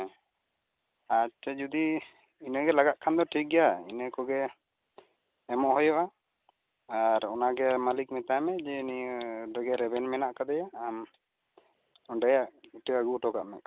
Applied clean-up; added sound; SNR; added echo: none; none; none; none.